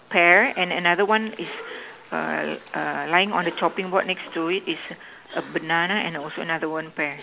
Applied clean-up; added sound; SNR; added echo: none; Cough + Applause / Crowd; 20 dB; none.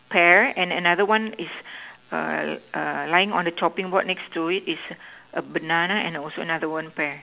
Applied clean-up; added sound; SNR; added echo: none; none; none; none.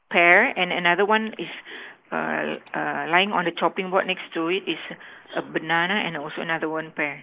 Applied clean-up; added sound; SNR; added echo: neural mask model Resemble Enhance denoiser.